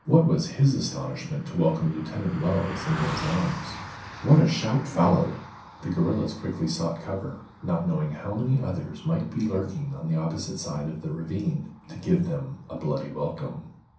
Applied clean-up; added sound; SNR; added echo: none; Car passing by; 16 dB; reverberation time 0.6 s.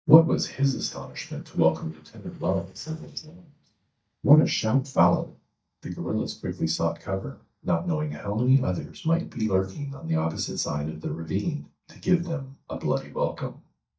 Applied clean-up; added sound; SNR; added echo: neural mask model DeepFilterNet 3.